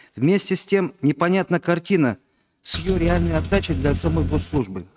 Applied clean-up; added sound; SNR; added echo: neural mask model RNNoise.